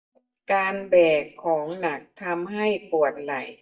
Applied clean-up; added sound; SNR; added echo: neural mask model DeepFilterNet 3.